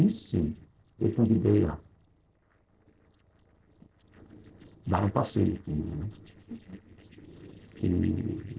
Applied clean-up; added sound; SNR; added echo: neural separator model SepFormer DNS4.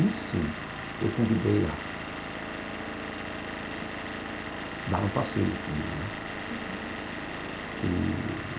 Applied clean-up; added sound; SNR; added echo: none; Engine / Vehicle; 4 dB; reverberation time 0.3 s.